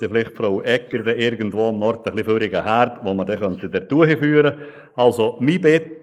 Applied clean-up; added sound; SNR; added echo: neural mask model Resemble Enhance denoiser.